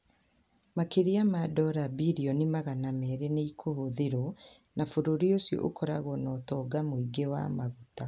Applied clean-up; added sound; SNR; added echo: none; none; none; none.